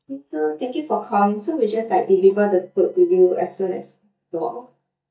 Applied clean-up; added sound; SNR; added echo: neural mask model DeepFilterNet 3.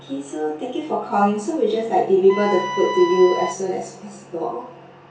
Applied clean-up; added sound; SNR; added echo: none; Wind instrument, woodwind instrument; 7 dB; reverberation time 0.2 s.